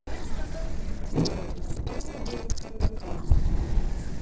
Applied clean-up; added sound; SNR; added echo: neural separator model SepFormer DNS4.